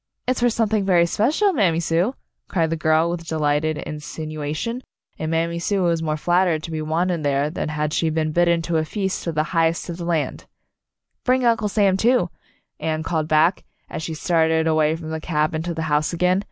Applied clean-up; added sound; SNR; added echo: none; none; none; none.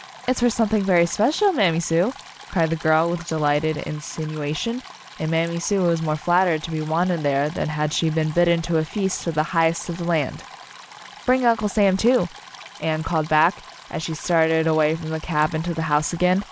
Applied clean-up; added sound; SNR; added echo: none; Stream; 19 dB; none.